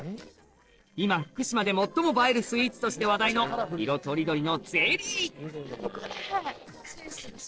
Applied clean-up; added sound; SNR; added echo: neural separator model SepFormer DNS4.